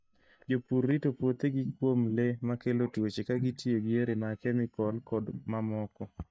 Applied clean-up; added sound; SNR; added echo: neural mask model DeepFilterNet 3.